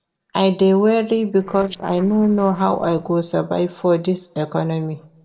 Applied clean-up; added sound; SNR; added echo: neural separator model SepFormer DNS4.